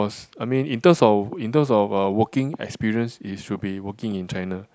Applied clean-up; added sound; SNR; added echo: none; none; none; none.